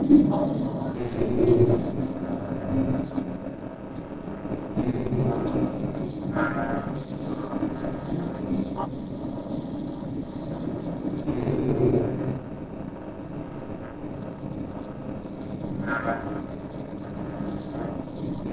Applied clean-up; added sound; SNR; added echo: neural separator model SepFormer DNS4.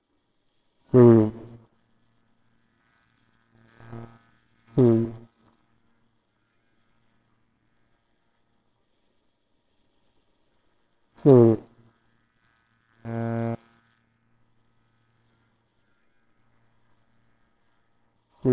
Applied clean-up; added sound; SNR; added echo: neural separator model SepFormer WHAMR!.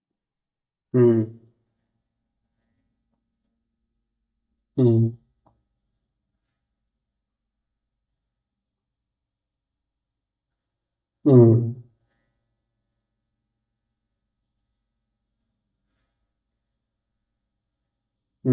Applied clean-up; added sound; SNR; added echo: neural mask model DeepFilterNet 3.